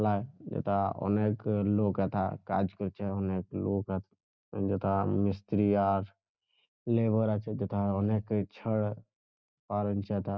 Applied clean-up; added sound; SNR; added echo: none; none; none; none.